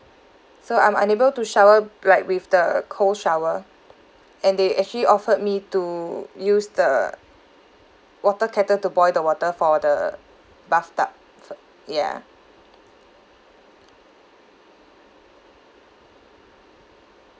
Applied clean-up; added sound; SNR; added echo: none; none; none; none.